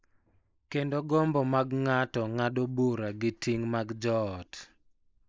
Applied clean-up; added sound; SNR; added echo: neural mask model Resemble Enhance denoiser.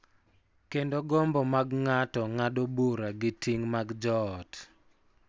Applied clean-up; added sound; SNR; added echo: none; none; none; none.